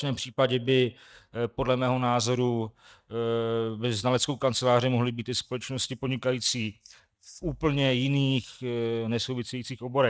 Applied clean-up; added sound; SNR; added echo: neural mask model DeepFilterNet 3.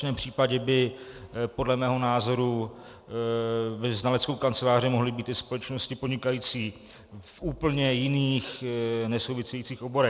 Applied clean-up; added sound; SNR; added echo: none; none; none; none.